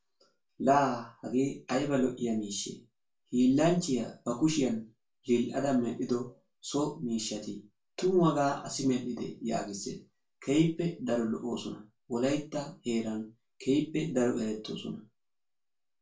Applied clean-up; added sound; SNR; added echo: none; none; none; reverberation time 0.2 s.